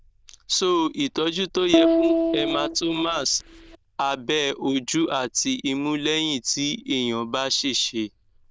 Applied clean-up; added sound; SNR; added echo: neural diffusion model UNIVERSE++.